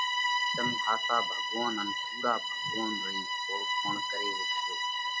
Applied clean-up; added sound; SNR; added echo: none; Bowed string instrument; -4 dB; none.